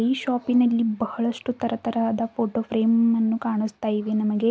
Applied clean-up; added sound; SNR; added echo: none; none; none; none.